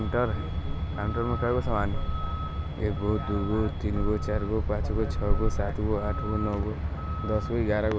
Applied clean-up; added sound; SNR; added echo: none; Truck; -1 dB; none.